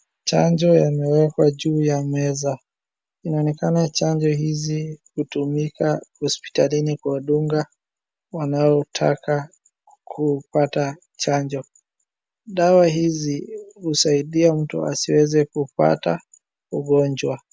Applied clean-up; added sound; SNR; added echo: none; none; none; none.